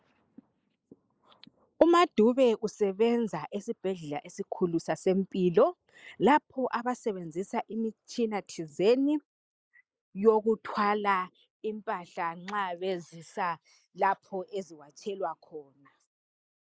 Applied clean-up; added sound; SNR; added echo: neural mask model Resemble Enhance denoiser.